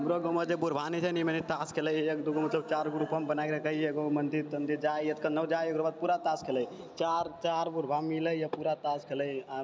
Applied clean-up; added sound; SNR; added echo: none; none; none; none.